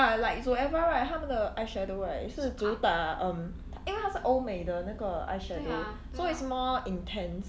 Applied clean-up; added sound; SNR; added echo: none; none; none; none.